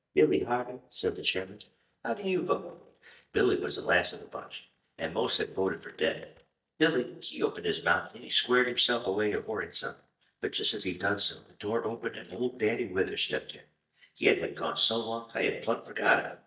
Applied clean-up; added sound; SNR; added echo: neural mask model DeepFilterNet 3.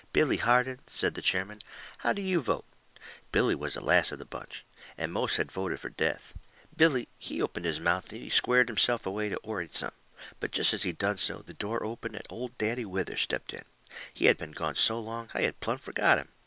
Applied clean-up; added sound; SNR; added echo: none; none; none; none.